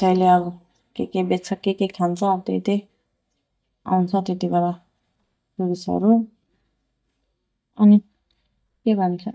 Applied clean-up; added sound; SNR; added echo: neural mask model DeepFilterNet 3.